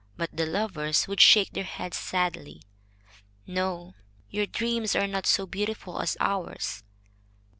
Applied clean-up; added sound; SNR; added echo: none; none; none; none.